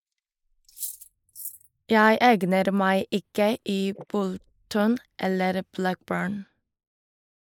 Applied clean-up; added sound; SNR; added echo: neural mask model Resemble Enhance denoiser.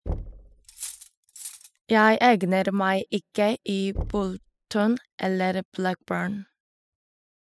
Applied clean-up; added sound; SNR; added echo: classical method spectral subtraction.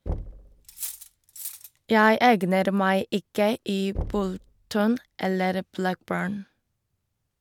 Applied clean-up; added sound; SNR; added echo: none; Cutlery, silverware + Knock / Wood; 13 dB; none.